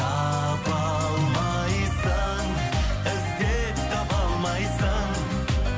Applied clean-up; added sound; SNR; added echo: none; none; none; none.